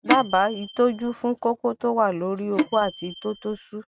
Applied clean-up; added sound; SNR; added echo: neural mask model RNNoise.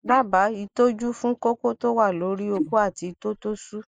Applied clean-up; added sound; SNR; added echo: neural mask model Resemble Enhance denoiser.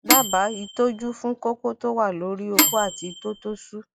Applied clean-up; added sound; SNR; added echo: classical method log-MMSE.